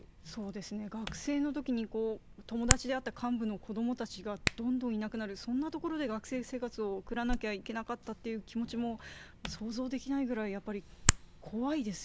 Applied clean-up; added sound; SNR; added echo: none; Hands; 3 dB; none.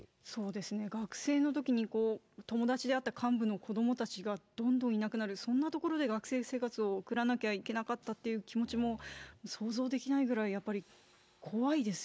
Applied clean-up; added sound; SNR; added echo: none; none; none; none.